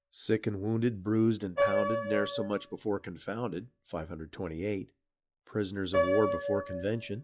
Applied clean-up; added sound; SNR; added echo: classical method log-MMSE.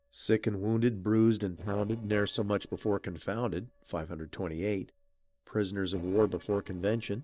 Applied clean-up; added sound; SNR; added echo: neural separator model SepFormer DNS4.